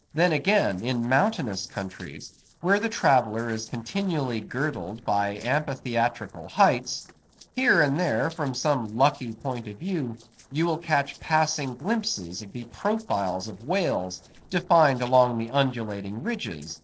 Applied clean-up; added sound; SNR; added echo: neural separator model SepFormer DNS4.